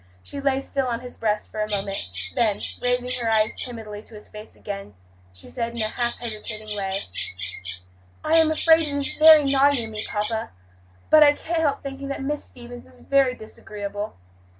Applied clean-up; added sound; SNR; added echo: none; Bird vocalization, bird call, bird song; 7 dB; none.